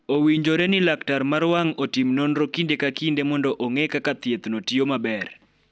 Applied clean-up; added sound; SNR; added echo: none; none; none; none.